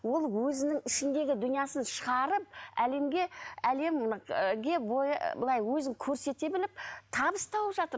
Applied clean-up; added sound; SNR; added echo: none; none; none; none.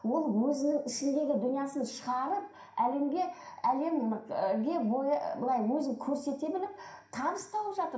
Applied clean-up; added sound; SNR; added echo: none; none; none; reverberation time 0.5 s.